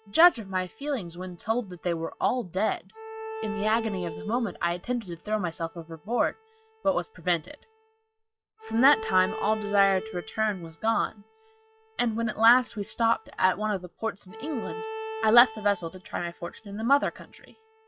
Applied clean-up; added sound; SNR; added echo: classical method log-MMSE.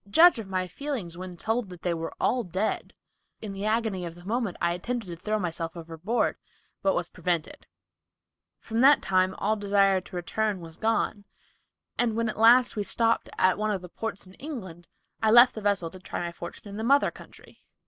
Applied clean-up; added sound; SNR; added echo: none; none; none; none.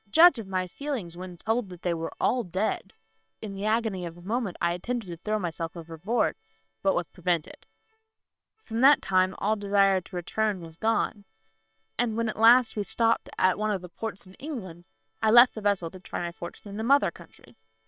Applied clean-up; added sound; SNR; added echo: neural separator model SepFormer WHAM!.